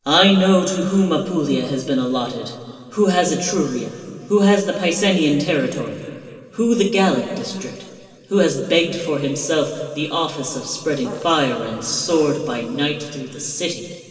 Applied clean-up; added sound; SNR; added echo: none; Fart; 18 dB; reverberation time 2.5 s.